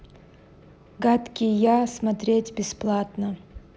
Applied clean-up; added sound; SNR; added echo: none; none; none; none.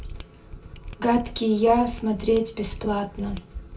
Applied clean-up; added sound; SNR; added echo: none; Mechanisms; 14 dB; reverberation time 0.2 s.